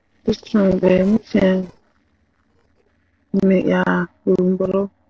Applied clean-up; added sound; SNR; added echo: neural separator model SepFormer DNS4.